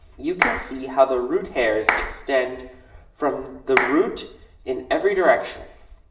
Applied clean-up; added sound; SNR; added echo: none; Clapping; 5 dB; reverberation time 0.8 s.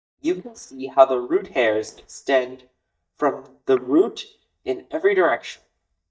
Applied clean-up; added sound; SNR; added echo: neural mask model DeepFilterNet 3.